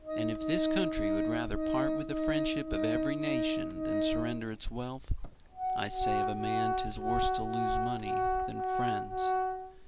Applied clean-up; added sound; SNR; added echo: none; Organ; -4 dB; none.